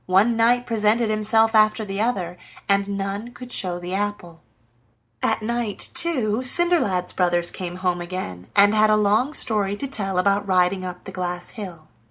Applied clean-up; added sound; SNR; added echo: none; none; none; none.